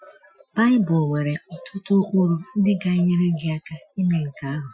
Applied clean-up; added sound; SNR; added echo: classical method Wiener filter.